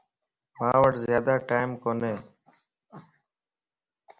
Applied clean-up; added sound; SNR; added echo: none; none; none; none.